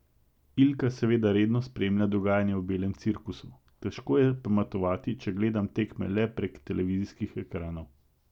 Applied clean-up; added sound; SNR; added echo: none; none; none; none.